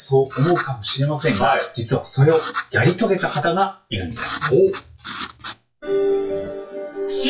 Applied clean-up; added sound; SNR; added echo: classical method WPE with log-MMSE.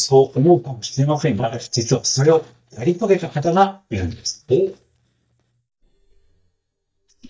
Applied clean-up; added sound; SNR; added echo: neural mask model DeepFilterNet 3.